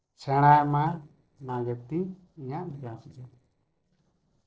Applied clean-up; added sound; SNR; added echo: neural separator model SepFormer DNS4.